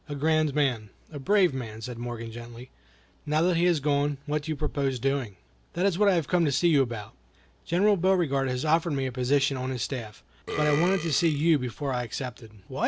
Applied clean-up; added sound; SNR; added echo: none; Burping, eructation; 9 dB; none.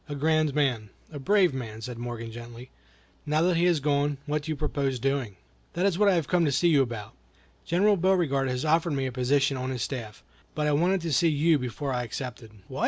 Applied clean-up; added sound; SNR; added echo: none; none; none; none.